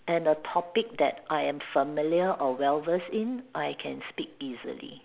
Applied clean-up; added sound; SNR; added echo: none; none; none; none.